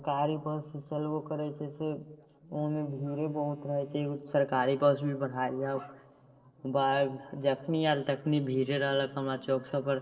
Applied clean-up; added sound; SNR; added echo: neural separator model SepFormer DNS4.